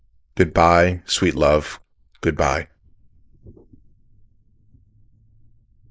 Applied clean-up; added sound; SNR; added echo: neural mask model Resemble Enhance denoiser.